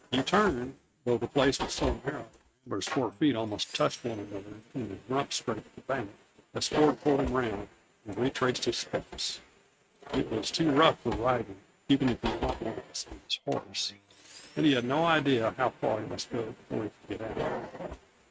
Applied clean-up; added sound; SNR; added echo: neural mask model RNNoise.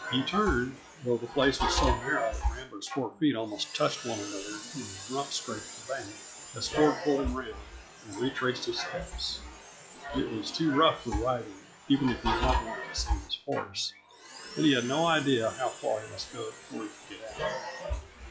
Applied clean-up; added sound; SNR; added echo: classical method log-MMSE.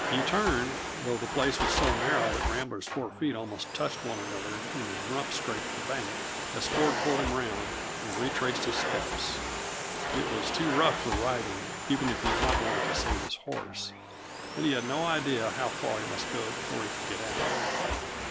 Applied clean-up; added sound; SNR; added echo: none; Domestic sounds, home sounds; 0 dB; none.